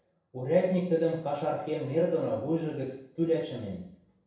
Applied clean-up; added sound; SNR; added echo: none; none; none; reverberation time 0.6 s.